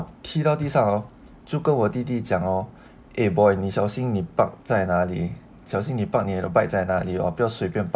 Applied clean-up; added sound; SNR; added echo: none; none; none; none.